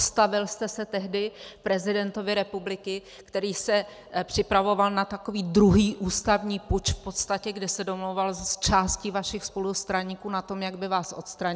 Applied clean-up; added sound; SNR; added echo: none; none; none; none.